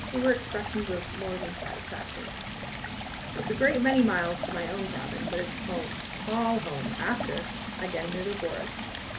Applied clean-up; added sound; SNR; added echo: none; Stream; 4 dB; reverberation time 0.3 s.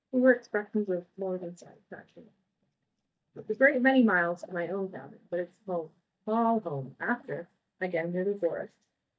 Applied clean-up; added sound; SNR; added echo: neural mask model DeepFilterNet 3.